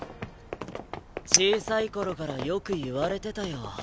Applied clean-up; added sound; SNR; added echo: none; Chink, clink; 2 dB; none.